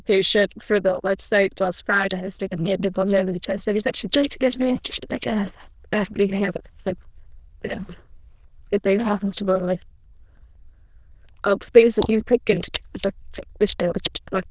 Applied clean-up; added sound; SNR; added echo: neural diffusion model UNIVERSE++.